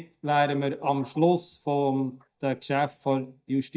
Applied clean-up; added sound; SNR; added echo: neural mask model DeepFilterNet 3.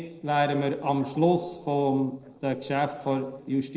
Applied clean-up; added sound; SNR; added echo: neural separator model SepFormer DNS4.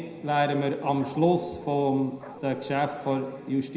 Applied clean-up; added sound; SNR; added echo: none; Dog; 17 dB; reverberation time 0.8 s.